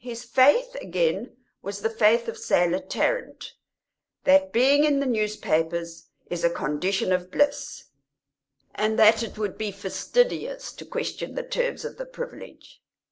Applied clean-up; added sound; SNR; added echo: none; none; none; none.